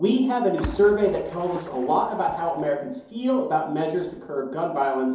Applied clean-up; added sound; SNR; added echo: none; Splash, splatter; 16 dB; reverberation time 2.8 s.